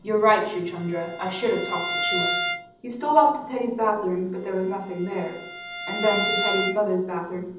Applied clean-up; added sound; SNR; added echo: none; Bowed string instrument; 6 dB; reverberation time 0.8 s.